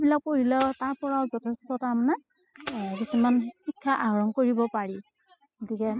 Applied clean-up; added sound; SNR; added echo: classical method spectral subtraction.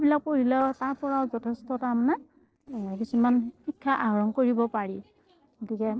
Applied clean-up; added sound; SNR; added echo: neural separator model SepFormer DNS4.